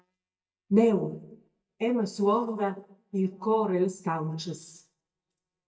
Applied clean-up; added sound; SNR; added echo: neural mask model DeepFilterNet 3.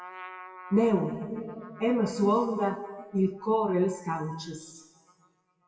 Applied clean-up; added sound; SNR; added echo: classical method WPE with log-MMSE.